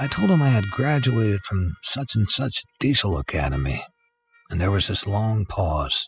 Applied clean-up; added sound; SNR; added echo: classical method spectral subtraction.